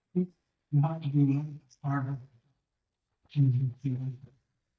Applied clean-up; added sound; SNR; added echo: neural mask model DeepFilterNet 3.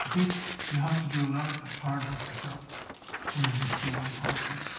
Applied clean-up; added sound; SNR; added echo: none; Tearing; 3 dB; reverberation time 0.9 s.